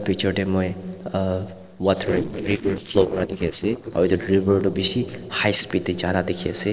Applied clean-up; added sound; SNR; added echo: neural separator model SepFormer DNS4.